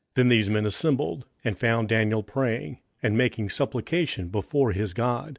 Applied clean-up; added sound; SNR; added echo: none; none; none; none.